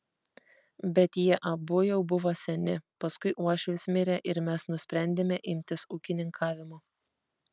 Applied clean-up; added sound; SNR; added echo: none; none; none; none.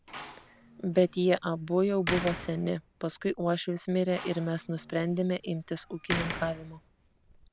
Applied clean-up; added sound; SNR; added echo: none; Slam; 11 dB; none.